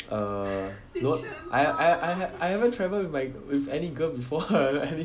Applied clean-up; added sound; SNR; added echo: none; none; none; none.